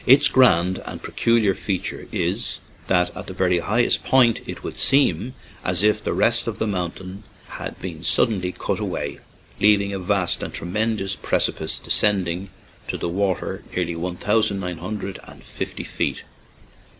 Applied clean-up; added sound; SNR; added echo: none; none; none; none.